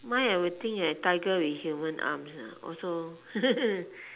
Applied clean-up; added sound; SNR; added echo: none; none; none; none.